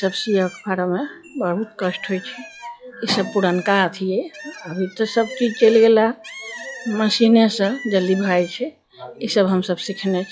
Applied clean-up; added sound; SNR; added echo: classical method log-MMSE.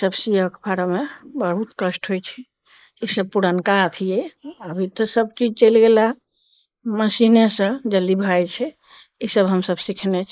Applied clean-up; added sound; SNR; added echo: neural mask model Resemble Enhance denoiser.